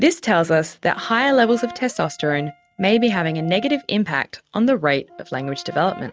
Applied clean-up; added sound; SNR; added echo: neural mask model RNNoise.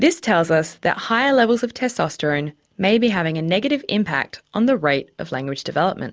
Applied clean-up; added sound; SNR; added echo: none; none; none; none.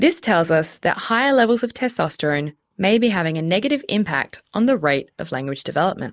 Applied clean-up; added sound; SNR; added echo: neural mask model Resemble Enhance denoiser.